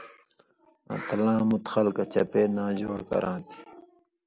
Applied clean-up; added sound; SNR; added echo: none; none; none; none.